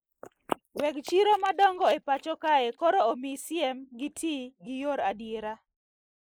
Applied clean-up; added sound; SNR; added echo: neural mask model Resemble Enhance denoiser.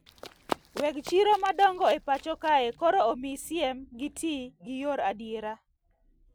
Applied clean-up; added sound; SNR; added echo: none; Run; 14 dB; none.